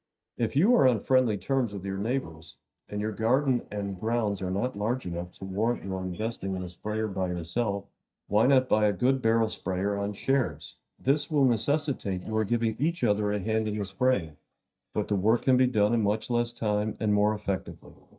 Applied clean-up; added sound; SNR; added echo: neural mask model DeepFilterNet 3.